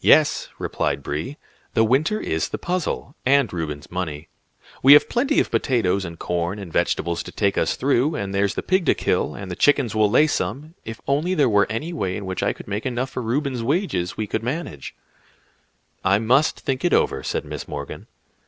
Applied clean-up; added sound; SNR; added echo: none; none; none; none.